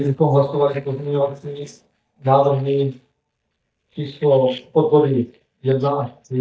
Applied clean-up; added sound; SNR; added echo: neural mask model DeepFilterNet 3.